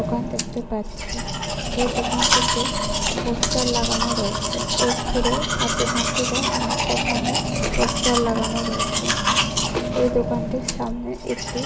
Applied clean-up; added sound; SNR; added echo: none; Domestic sounds, home sounds; -3 dB; reverberation time 1.9 s.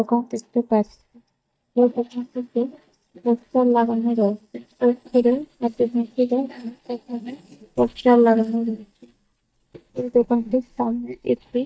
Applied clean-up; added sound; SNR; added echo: neural mask model DeepFilterNet 3.